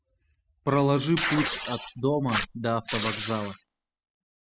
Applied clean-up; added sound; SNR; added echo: classical method spectral subtraction.